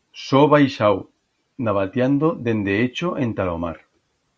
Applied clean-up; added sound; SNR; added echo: none; none; none; none.